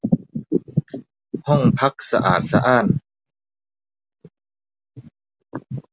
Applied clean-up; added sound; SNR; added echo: none; none; none; none.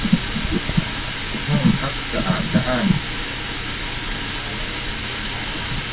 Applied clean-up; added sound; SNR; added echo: none; Water tap, faucet; 1 dB; reverberation time 0.1 s.